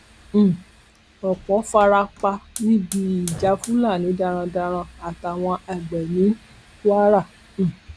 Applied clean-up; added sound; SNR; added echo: none; Hiss / Fire; 17 dB; none.